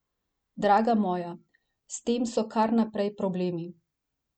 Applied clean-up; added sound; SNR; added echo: none; none; none; none.